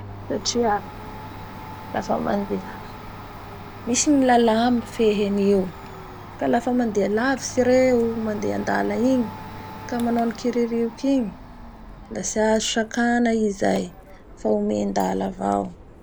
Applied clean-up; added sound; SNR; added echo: none; Domestic sounds, home sounds + Subway, metro, underground; 15 dB; none.